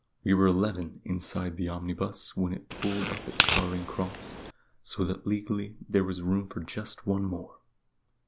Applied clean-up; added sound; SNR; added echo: none; Tearing; 0 dB; none.